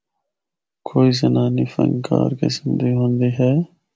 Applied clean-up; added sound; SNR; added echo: none; none; none; none.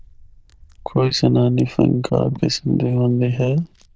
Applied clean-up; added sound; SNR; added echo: neural diffusion model UNIVERSE++.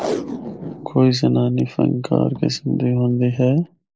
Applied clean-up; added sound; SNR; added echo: neural mask model Resemble Enhance denoiser.